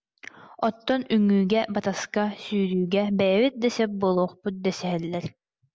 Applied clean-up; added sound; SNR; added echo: none; none; none; none.